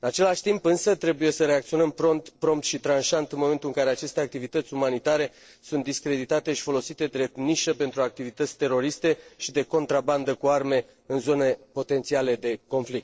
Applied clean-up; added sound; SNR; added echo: neural separator model SepFormer DNS4.